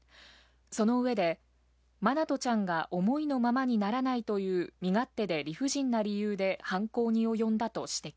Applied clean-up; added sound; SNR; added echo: none; none; none; none.